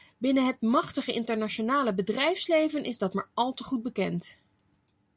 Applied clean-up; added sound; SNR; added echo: none; none; none; none.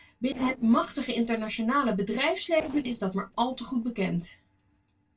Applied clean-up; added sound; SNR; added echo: neural separator model SepFormer DNS4.